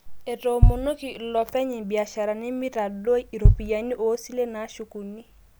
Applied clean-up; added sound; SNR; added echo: none; Bass drum; -3 dB; none.